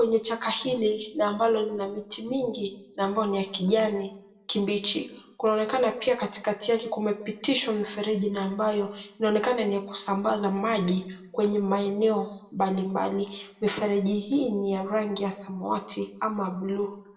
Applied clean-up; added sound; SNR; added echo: none; none; none; reverberation time 0.6 s.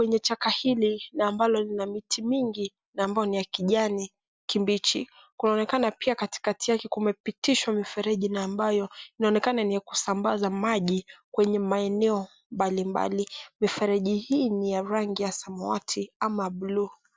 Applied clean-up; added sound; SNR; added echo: none; none; none; none.